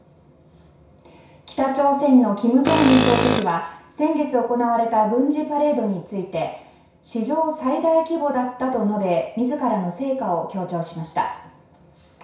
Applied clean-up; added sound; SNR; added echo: none; Tools; 0 dB; reverberation time 0.6 s.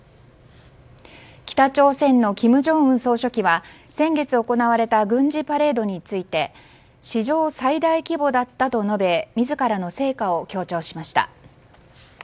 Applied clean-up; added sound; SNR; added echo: none; none; none; none.